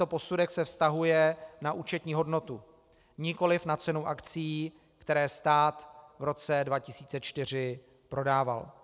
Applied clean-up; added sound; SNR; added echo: none; none; none; none.